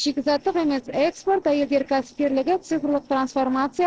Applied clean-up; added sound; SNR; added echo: neural separator model SepFormer DNS4.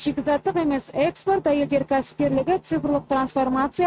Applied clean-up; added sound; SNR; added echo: neural mask model RNNoise.